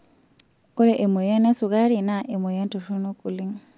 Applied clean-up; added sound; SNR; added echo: none; none; none; none.